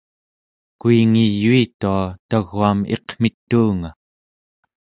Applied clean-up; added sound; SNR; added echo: none; none; none; none.